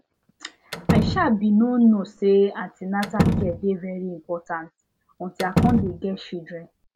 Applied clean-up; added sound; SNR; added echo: none; Slam; 4 dB; none.